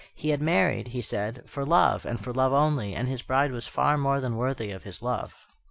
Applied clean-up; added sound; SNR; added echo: none; none; none; none.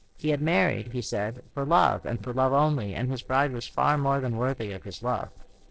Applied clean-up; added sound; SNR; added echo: neural separator model SepFormer DNS4.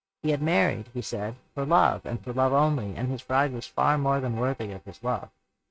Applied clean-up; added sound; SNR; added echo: neural mask model RNNoise.